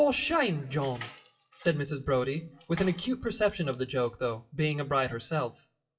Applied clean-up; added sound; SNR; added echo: classical method WPE with log-MMSE.